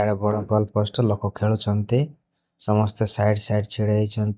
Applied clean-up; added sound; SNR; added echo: neural mask model DeepFilterNet 3.